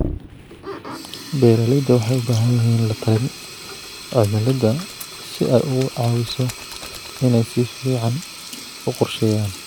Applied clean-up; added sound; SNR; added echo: none; Sink (filling or washing); 13 dB; none.